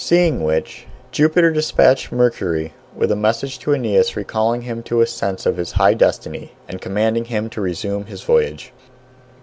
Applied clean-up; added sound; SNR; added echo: none; none; none; none.